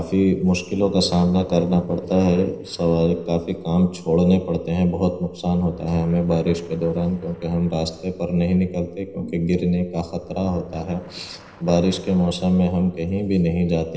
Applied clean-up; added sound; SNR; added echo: neural separator model SepFormer DNS4.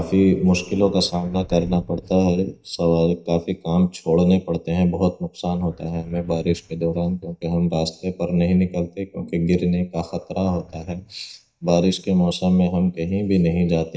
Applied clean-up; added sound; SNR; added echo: neural mask model DeepFilterNet 3.